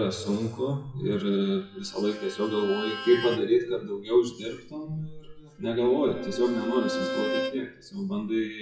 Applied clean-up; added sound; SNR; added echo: classical method WPE with log-MMSE.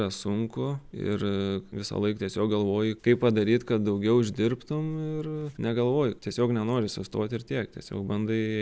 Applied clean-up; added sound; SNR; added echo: none; none; none; none.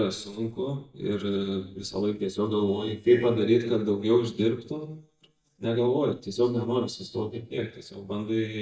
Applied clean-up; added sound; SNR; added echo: neural mask model DeepFilterNet 3.